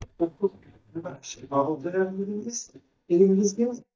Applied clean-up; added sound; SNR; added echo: neural mask model DeepFilterNet 3.